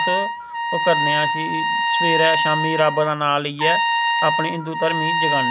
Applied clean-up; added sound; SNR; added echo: none; Trumpet; -2 dB; none.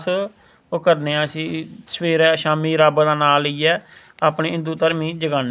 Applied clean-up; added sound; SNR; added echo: none; none; none; none.